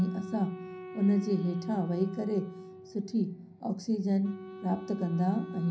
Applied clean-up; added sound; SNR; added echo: none; Wind instrument, woodwind instrument; 14 dB; reverberation time 0.5 s.